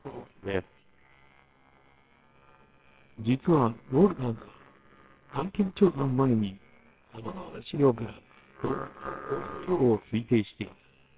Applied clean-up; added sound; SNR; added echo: neural separator model SepFormer WHAMR!.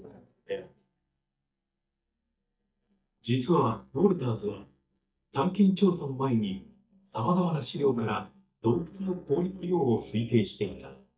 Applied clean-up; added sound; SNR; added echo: neural mask model DeepFilterNet 3.